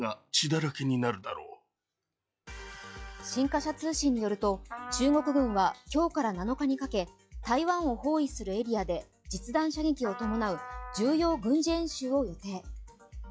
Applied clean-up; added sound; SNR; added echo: classical method log-MMSE.